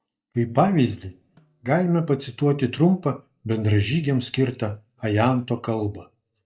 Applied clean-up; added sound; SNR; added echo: neural mask model DeepFilterNet 3.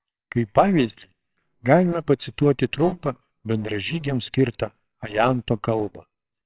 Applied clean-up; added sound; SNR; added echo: neural separator model SepFormer WHAMR!.